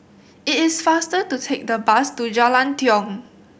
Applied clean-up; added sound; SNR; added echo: none; none; none; none.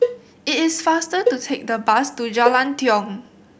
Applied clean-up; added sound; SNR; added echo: none; Cowbell; 5 dB; none.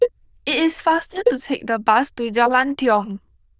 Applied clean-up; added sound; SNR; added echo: neural diffusion model UNIVERSE++.